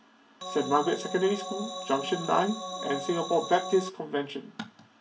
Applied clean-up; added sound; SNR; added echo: none; Organ; 8 dB; reverberation time 0.2 s.